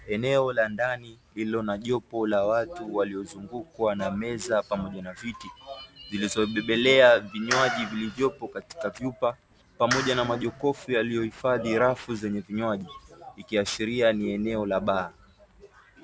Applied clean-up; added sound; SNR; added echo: none; Clapping; 8 dB; none.